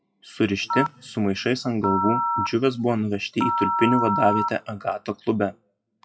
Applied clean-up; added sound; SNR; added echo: classical method WPE with log-MMSE.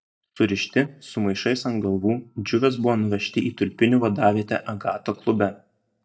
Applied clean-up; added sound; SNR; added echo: neural mask model DeepFilterNet 3.